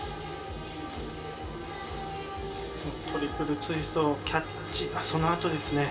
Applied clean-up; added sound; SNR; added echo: none; none; none; reverberation time 2.7 s.